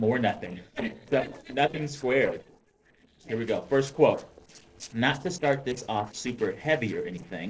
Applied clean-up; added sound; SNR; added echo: neural separator model SepFormer DNS4.